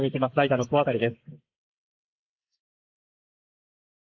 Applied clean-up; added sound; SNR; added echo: neural mask model Resemble Enhance denoiser.